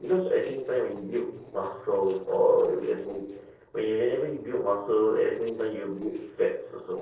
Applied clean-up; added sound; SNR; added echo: neural separator model SepFormer DNS4.